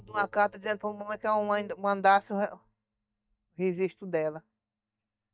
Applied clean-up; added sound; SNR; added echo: neural mask model DeepFilterNet 3.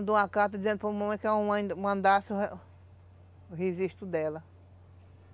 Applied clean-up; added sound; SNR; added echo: none; none; none; none.